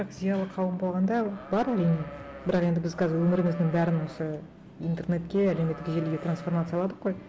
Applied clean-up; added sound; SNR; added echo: none; Livestock, farm animals, working animals; 16 dB; none.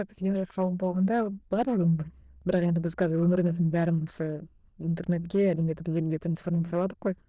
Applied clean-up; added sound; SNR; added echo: neural diffusion model UNIVERSE++.